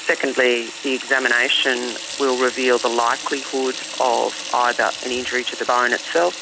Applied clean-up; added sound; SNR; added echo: none; Sink (filling or washing) / Water tap, faucet; 10 dB; none.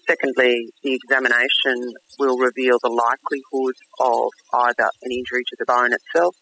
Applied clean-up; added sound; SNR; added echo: classical method spectral subtraction.